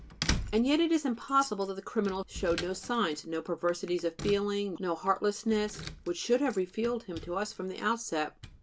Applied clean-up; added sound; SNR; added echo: none; Keys jangling; 11 dB; none.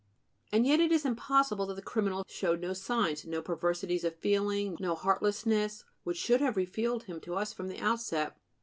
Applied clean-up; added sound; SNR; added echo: none; none; none; none.